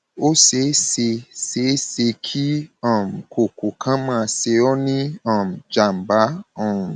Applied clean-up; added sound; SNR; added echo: none; none; none; none.